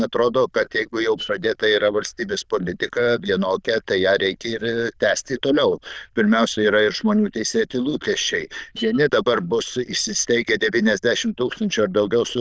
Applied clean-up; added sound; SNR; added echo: neural diffusion model UNIVERSE++.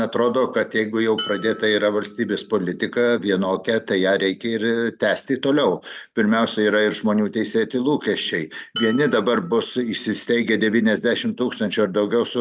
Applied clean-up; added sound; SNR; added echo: none; Dishes, pots, and pans; 18 dB; none.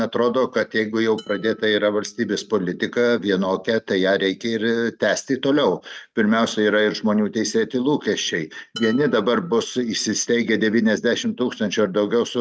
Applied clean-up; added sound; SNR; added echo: neural mask model RNNoise.